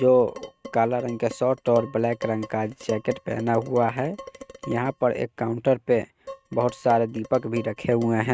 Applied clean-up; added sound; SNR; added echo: neural mask model RNNoise.